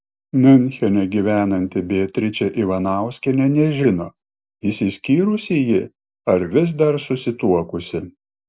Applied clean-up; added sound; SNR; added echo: none; none; none; none.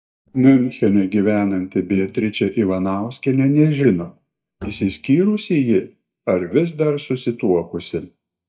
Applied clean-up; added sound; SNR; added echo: neural mask model DeepFilterNet 3.